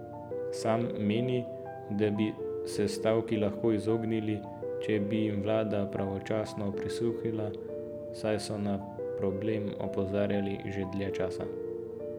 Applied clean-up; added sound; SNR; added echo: none; Piano; 6 dB; none.